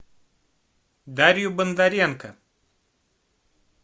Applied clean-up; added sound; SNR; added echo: none; none; none; none.